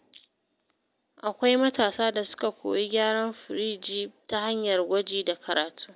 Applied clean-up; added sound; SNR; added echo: none; none; none; none.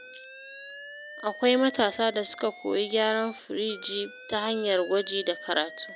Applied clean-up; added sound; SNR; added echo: none; Alarm; 16 dB; none.